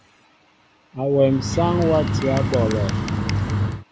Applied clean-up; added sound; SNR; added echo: none; Bird; 0 dB; none.